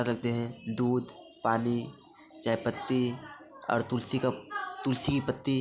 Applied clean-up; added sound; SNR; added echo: none; none; none; none.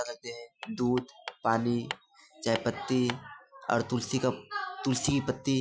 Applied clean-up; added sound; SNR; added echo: classical method Wiener filter.